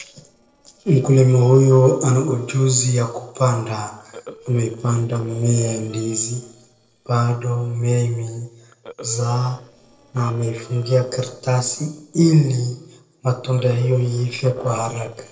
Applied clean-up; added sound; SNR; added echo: neural separator model SepFormer DNS4.